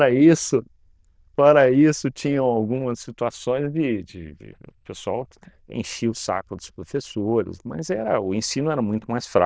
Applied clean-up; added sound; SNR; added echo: neural diffusion model UNIVERSE++.